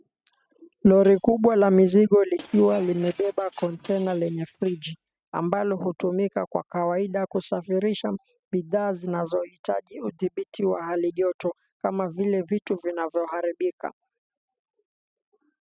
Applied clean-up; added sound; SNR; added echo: neural mask model RNNoise.